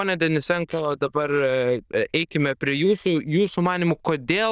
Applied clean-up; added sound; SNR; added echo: neural diffusion model UNIVERSE++.